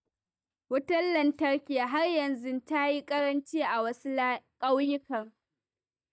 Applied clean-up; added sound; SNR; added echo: neural mask model DeepFilterNet 3.